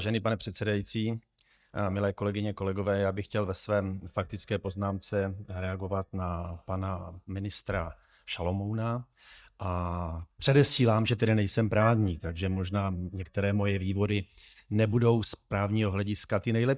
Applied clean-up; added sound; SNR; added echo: neural mask model DeepFilterNet 3.